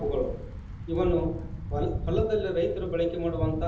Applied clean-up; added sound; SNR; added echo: none; Thunder / Bicycle; 4 dB; reverberation time 1.2 s.